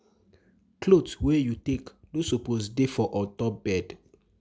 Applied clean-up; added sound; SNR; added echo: none; none; none; none.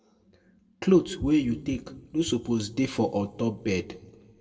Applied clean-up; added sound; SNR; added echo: none; none; none; reverberation time 1.4 s.